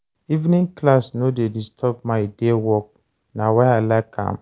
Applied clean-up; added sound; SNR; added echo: none; none; none; none.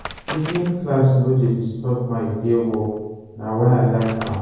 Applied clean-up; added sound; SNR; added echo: none; Wood; 17 dB; reverberation time 1.3 s.